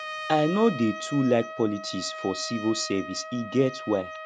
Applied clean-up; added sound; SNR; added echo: none; Trumpet; 11 dB; none.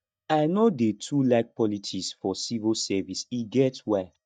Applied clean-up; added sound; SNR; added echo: neural mask model DeepFilterNet 3.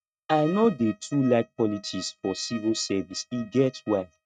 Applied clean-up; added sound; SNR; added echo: neural mask model RNNoise.